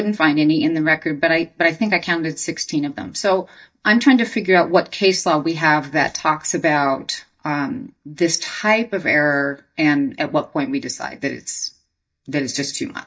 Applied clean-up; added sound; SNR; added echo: neural mask model DeepFilterNet 3.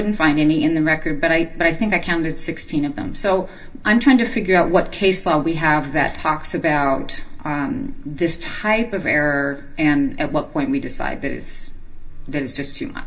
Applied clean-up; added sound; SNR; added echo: none; Buzz; 10 dB; reverberation time 0.2 s.